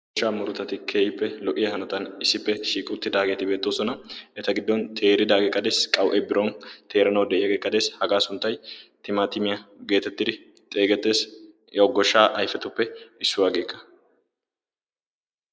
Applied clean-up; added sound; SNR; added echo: neural mask model Resemble Enhance denoiser.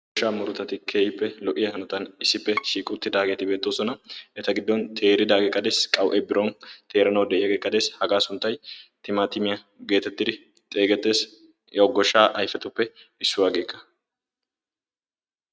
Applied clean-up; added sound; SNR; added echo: neural mask model RNNoise.